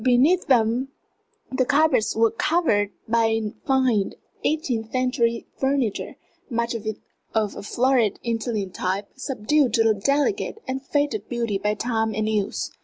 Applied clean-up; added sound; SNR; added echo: none; none; none; none.